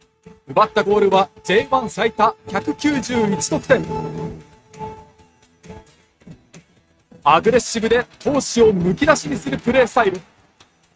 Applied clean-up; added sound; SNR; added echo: neural mask model RNNoise.